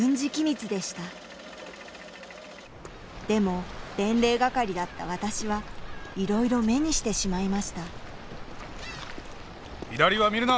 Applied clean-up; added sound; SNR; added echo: none; none; none; none.